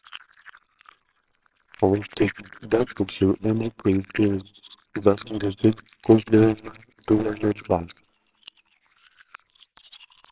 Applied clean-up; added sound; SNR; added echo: neural separator model SepFormer WHAMR!.